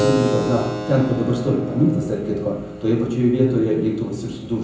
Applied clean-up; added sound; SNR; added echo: none; Keyboard (musical); 8 dB; reverberation time 0.6 s.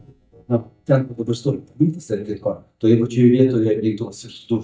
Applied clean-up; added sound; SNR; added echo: neural mask model DeepFilterNet 3.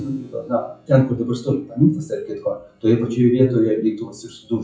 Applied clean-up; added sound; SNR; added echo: classical method WPE with log-MMSE.